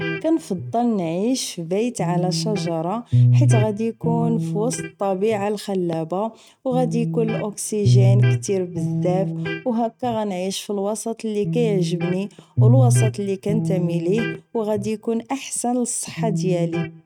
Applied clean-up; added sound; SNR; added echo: neural mask model RNNoise.